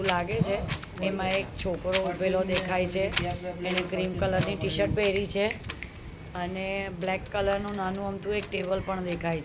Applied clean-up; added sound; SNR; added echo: none; Wind; 7 dB; none.